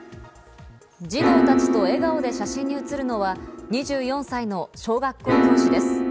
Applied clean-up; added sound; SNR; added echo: none; Piano; -3 dB; none.